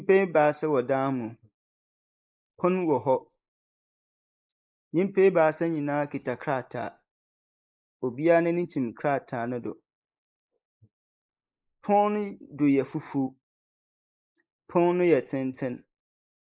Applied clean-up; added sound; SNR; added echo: neural mask model Resemble Enhance denoiser.